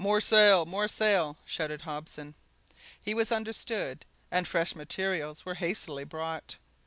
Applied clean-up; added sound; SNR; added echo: none; none; none; none.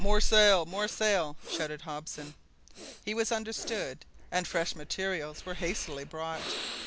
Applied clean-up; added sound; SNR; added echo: none; Breathing; 2 dB; none.